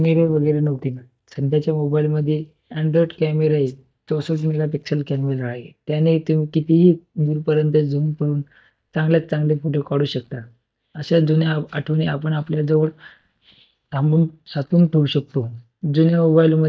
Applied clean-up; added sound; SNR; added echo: neural mask model DeepFilterNet 3.